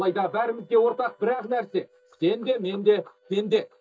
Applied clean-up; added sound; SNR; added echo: neural mask model DeepFilterNet 3.